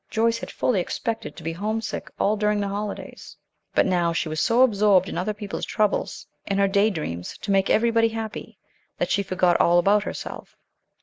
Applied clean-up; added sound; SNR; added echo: none; none; none; none.